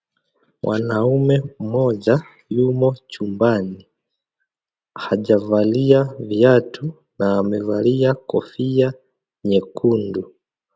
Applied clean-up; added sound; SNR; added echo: none; none; none; none.